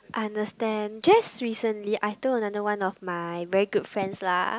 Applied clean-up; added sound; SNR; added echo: none; none; none; none.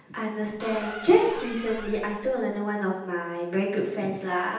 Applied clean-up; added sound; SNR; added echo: none; Squeak; 13 dB; reverberation time 0.9 s.